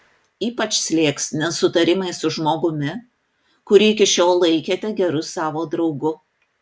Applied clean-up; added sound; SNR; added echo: none; none; none; none.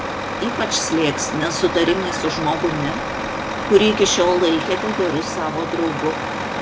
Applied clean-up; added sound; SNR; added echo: none; Truck; 4 dB; none.